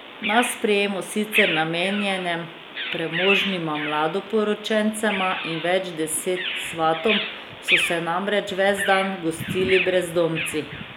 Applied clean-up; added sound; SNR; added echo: none; Bird vocalization, bird call, bird song; 5 dB; none.